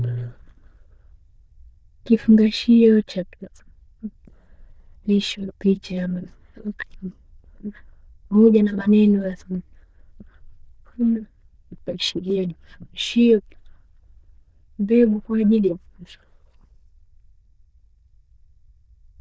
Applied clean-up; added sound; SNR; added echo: neural diffusion model UNIVERSE++.